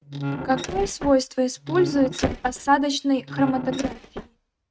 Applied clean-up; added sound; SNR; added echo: neural mask model RNNoise.